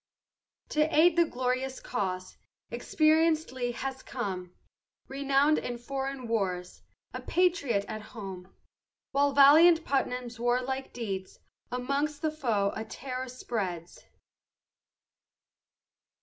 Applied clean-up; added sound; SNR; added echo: none; none; none; none.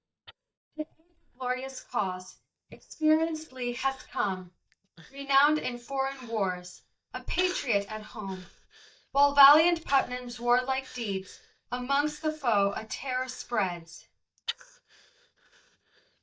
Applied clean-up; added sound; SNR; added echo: neural mask model DeepFilterNet 3.